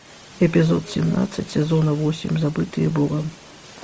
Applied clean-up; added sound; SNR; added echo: none; none; none; none.